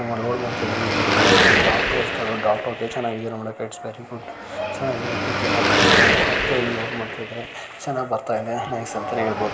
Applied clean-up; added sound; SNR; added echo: none; Car passing by / Traffic noise, roadway noise / Engine; -4 dB; reverberation time 1.0 s.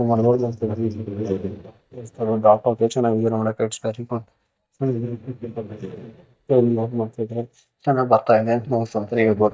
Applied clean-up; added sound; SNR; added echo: neural mask model DeepFilterNet 3.